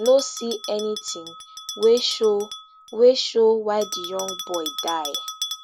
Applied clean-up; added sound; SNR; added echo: none; Bell; 12 dB; none.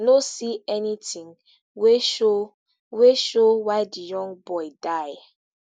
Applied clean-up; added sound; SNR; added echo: none; none; none; none.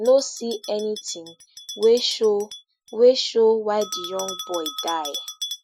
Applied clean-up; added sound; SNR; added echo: classical method Wiener filter.